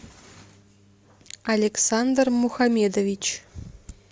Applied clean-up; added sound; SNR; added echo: none; none; none; none.